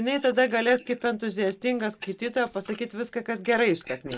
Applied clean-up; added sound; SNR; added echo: neural mask model Resemble Enhance denoiser.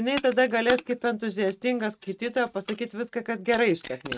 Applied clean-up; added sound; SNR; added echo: neural mask model RNNoise.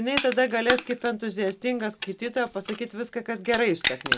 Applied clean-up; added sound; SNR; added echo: none; Crushing; 7 dB; none.